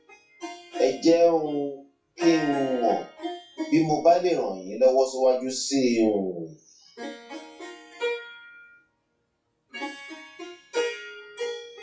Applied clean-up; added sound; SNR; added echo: classical method WPE with log-MMSE.